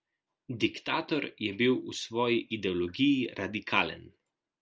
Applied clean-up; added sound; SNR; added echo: none; none; none; none.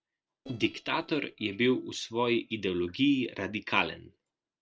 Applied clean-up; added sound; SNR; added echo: neural separator model SepFormer DNS4.